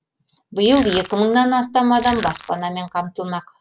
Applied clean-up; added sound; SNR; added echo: none; Crushing; 12 dB; none.